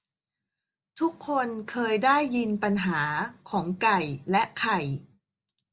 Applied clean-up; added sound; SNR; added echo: none; none; none; none.